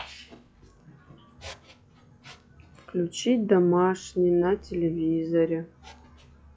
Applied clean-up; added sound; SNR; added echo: classical method log-MMSE.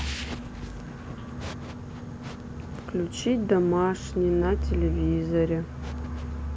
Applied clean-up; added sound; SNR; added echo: none; Boat, Water vehicle; 11 dB; none.